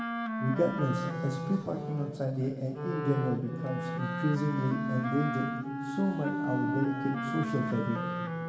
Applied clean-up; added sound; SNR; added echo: none; Wind instrument, woodwind instrument; 3 dB; reverberation time 2.4 s.